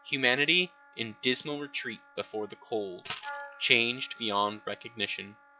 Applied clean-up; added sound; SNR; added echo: classical method log-MMSE.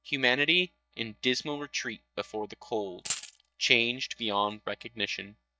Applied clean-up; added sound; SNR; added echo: neural mask model DeepFilterNet 3.